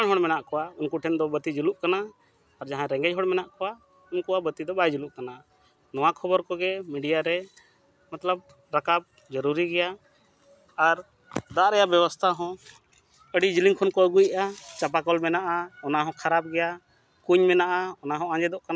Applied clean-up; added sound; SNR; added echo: none; none; none; none.